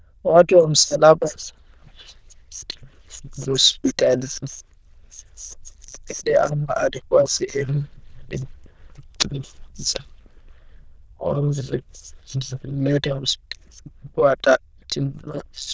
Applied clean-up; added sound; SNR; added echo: neural diffusion model UNIVERSE++.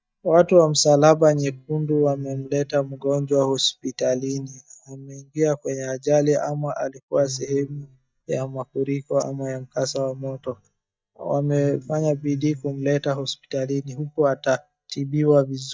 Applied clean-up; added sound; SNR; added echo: neural mask model DeepFilterNet 3.